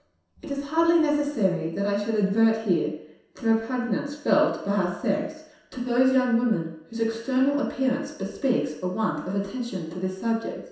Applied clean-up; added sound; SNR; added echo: none; none; none; reverberation time 0.7 s.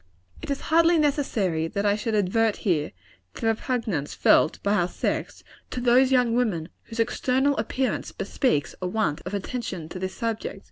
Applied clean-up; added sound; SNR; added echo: none; none; none; none.